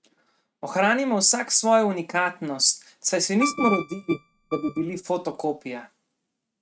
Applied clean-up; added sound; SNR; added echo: neural mask model RNNoise.